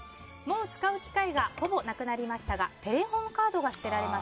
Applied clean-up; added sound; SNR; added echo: none; none; none; none.